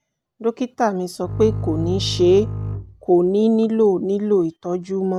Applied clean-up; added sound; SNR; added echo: none; Bowed string instrument; 7 dB; none.